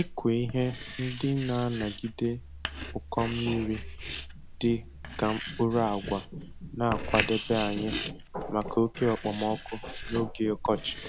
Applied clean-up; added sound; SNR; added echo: none; Writing; 8 dB; none.